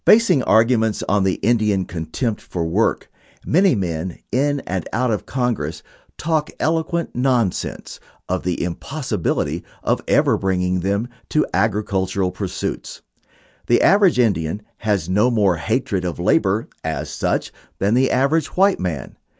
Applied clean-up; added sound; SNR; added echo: none; none; none; none.